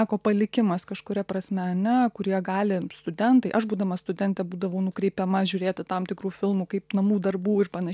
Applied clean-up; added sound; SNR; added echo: none; none; none; none.